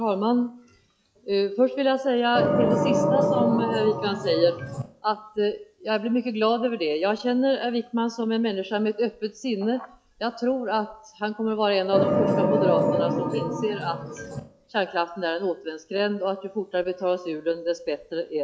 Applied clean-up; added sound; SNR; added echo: classical method log-MMSE.